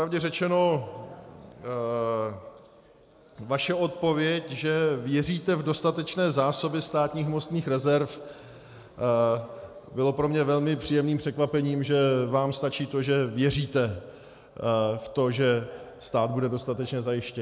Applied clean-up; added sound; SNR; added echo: none; none; none; none.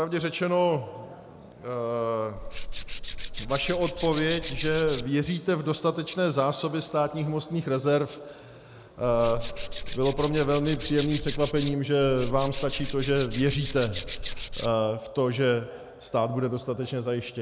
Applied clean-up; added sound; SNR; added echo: none; Tools; 6 dB; none.